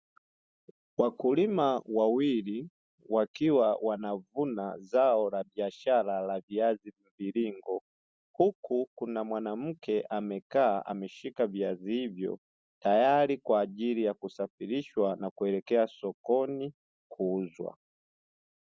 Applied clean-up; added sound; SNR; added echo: none; none; none; none.